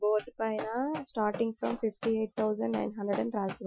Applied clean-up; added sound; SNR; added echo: classical method Wiener filter.